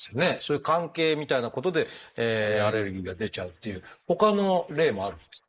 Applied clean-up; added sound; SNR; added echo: neural mask model Resemble Enhance denoiser.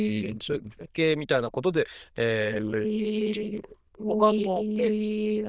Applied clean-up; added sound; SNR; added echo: neural diffusion model UNIVERSE++.